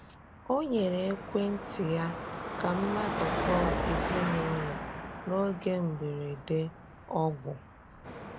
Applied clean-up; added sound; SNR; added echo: none; Car passing by / Traffic noise, roadway noise / Engine; 4 dB; none.